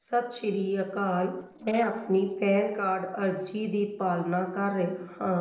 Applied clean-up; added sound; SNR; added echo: neural separator model SepFormer DNS4.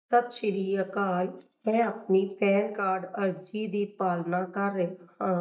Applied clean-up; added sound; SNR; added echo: neural mask model DeepFilterNet 3.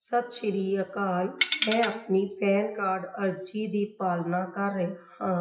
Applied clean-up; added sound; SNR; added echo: classical method WPE with log-MMSE.